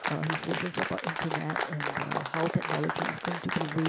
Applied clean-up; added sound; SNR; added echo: none; Applause; 0 dB; none.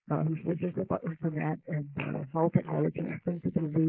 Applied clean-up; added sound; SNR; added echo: neural mask model Resemble Enhance denoiser.